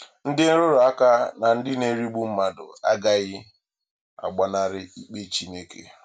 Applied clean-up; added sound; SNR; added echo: none; none; none; none.